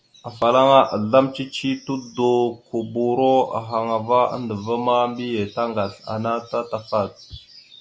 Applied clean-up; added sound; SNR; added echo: none; none; none; none.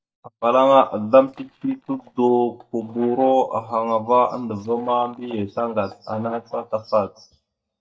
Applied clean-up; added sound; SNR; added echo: neural mask model DeepFilterNet 3.